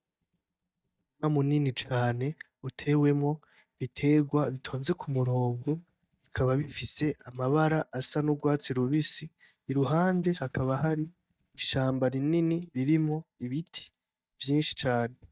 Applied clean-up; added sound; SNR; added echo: neural mask model DeepFilterNet 3.